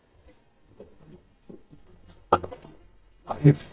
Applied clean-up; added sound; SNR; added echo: neural mask model DeepFilterNet 3.